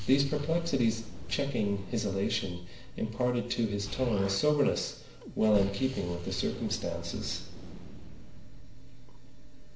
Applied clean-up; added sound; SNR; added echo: none; Explosion; 13 dB; reverberation time 0.7 s.